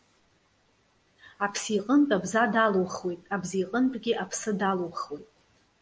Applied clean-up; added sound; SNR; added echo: none; none; none; none.